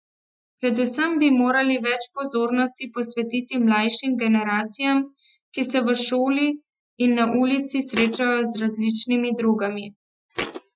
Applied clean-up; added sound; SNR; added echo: classical method Wiener filter.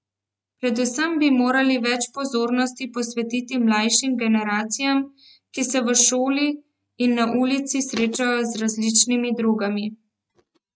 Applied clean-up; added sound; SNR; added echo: neural mask model RNNoise.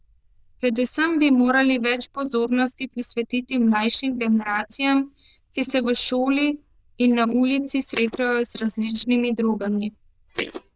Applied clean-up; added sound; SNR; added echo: neural diffusion model UNIVERSE++.